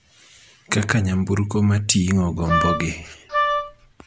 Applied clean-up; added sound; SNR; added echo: none; Wind instrument, woodwind instrument; 2 dB; none.